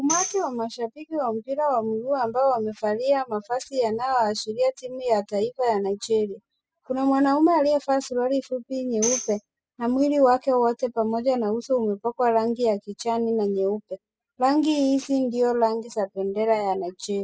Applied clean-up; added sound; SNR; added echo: classical method spectral subtraction.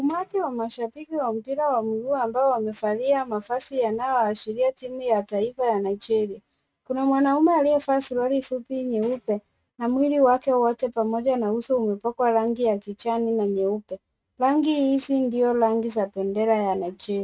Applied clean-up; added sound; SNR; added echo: neural mask model RNNoise.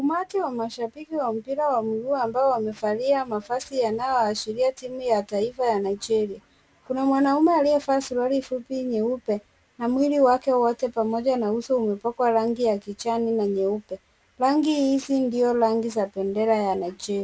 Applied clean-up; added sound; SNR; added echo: none; none; none; none.